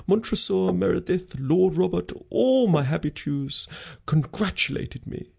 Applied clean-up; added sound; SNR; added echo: neural mask model Resemble Enhance denoiser.